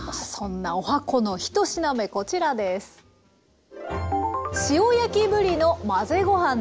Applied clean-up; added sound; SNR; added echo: none; none; none; none.